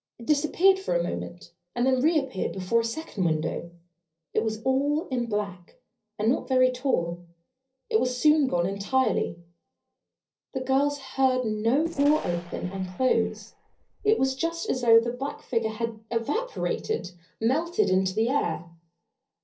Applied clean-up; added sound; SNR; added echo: neural separator model SepFormer DNS4.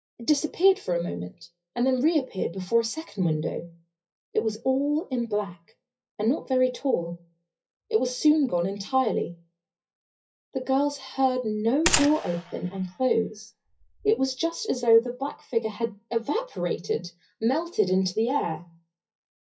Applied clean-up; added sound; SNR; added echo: classical method WPE with log-MMSE.